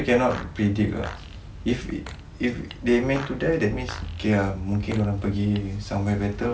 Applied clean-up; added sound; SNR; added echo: none; Fart; 18 dB; none.